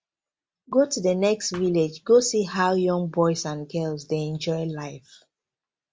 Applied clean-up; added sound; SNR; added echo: none; Thump, thud; 19 dB; none.